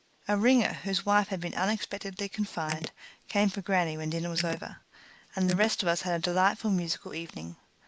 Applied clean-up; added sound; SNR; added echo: neural mask model Resemble Enhance denoiser.